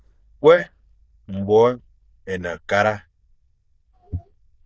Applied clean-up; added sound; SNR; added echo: neural diffusion model UNIVERSE++.